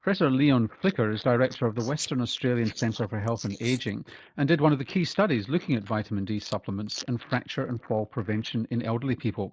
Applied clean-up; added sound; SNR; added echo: neural mask model Resemble Enhance denoiser.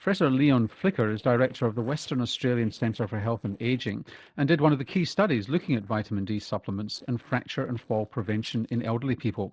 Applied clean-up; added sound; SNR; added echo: neural separator model SepFormer DNS4.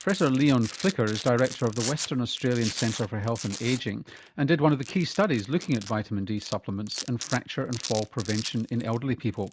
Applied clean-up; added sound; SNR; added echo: none; Domestic sounds, home sounds; 14 dB; none.